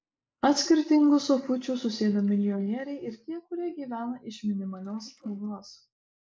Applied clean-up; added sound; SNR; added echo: neural mask model Resemble Enhance denoiser.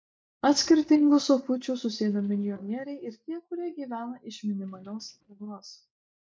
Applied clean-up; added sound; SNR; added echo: neural mask model DeepFilterNet 3.